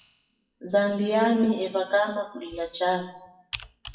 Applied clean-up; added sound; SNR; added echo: classical method WPE with log-MMSE.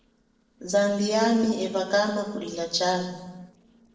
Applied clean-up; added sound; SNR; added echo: neural separator model SepFormer DNS4.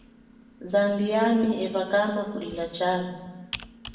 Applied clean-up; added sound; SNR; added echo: none; Computer keyboard; 19 dB; reverberation time 1.0 s.